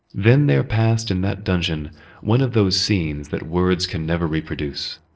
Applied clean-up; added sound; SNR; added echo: neural separator model SepFormer DNS4.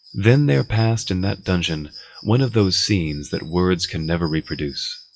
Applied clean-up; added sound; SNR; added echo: classical method WPE with log-MMSE.